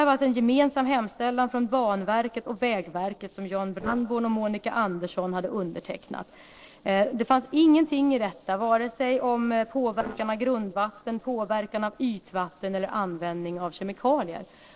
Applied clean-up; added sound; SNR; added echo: neural separator model SepFormer DNS4.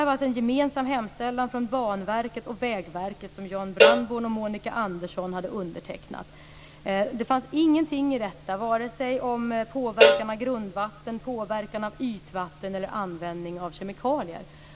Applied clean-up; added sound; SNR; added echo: none; Cowbell; -4 dB; none.